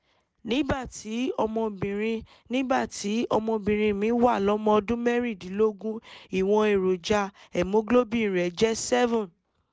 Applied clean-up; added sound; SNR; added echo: none; none; none; none.